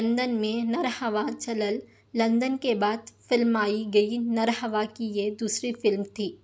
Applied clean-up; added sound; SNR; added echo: none; none; none; none.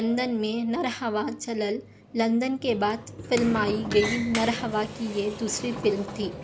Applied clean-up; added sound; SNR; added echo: none; Sliding door; 10 dB; none.